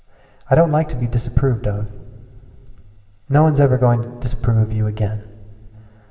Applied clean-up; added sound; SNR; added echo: none; none; none; reverberation time 2.6 s.